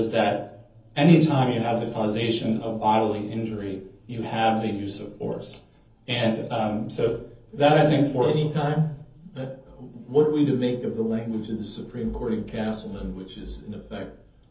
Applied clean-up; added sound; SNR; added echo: none; none; none; reverberation time 0.7 s.